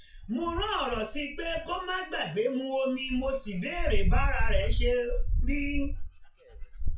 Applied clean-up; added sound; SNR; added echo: classical method WPE with log-MMSE.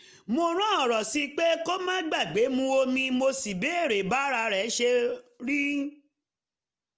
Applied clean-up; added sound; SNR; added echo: none; none; none; none.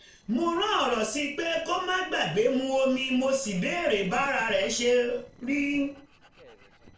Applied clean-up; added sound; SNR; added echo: neural separator model SepFormer DNS4.